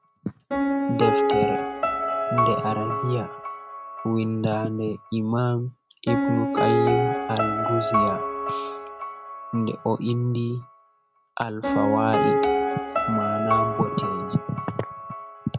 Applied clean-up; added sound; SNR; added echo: none; Piano; -1 dB; none.